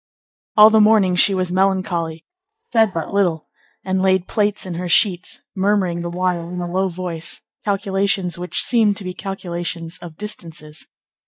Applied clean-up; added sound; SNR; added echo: neural mask model DeepFilterNet 3.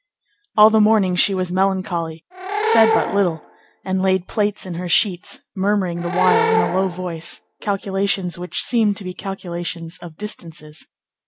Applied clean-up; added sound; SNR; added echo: none; Animal / Brass instrument; 4 dB; none.